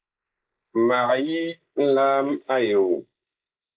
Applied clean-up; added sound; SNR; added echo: neural mask model Resemble Enhance denoiser.